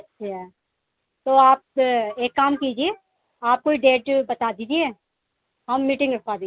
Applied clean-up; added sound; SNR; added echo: none; none; none; none.